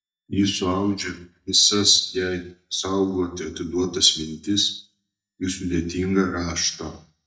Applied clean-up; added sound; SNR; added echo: neural mask model DeepFilterNet 3.